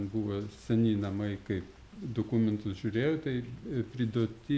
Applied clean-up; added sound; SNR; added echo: none; none; none; none.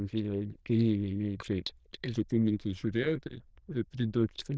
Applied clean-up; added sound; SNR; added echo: neural diffusion model UNIVERSE++.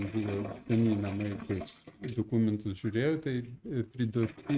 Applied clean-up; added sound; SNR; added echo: neural mask model RNNoise.